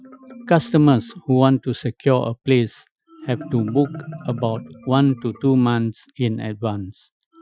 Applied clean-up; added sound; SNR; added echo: classical method Wiener filter.